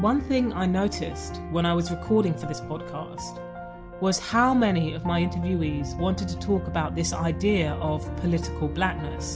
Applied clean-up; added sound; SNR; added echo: none; none; none; none.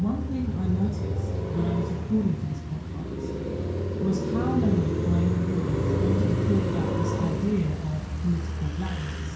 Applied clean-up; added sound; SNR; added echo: none; Car passing by; 1 dB; reverberation time 0.6 s.